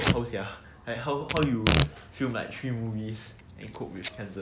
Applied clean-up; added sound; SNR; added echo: none; Packing tape, duct tape / Tearing; -1 dB; none.